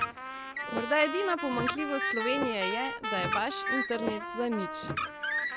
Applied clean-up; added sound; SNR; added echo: none; Trumpet + Car; 1 dB; none.